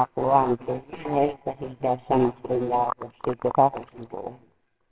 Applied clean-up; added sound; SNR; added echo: neural separator model SepFormer WHAMR!.